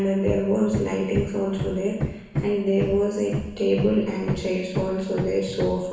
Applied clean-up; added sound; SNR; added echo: none; Hammer; 7 dB; reverberation time 1.1 s.